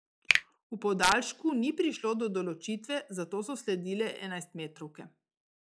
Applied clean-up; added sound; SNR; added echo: classical method log-MMSE.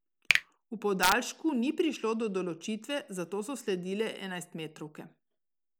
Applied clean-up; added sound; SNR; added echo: none; Finger snapping; 3 dB; none.